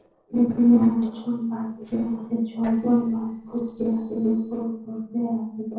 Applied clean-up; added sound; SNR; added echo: neural separator model SepFormer DNS4.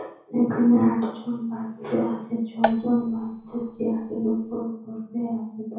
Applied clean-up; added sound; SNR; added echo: none; Marimba, xylophone; -1 dB; reverberation time 0.6 s.